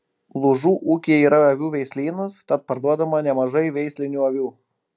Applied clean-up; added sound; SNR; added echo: none; none; none; none.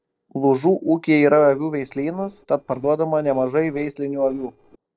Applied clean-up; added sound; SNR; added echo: neural separator model SepFormer DNS4.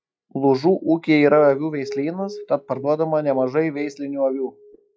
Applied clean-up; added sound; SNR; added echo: classical method log-MMSE.